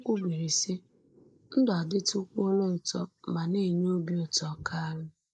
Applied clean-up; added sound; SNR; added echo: neural mask model Resemble Enhance denoiser.